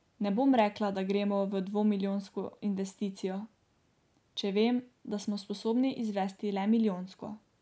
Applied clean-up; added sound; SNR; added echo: none; none; none; none.